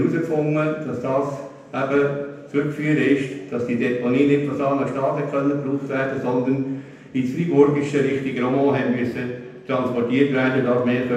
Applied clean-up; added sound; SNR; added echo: none; none; none; reverberation time 0.9 s.